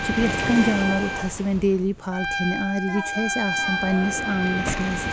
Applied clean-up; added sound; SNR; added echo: none; Trumpet + Waves, surf; 3 dB; none.